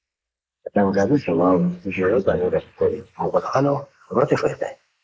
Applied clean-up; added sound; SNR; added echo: neural mask model Resemble Enhance denoiser.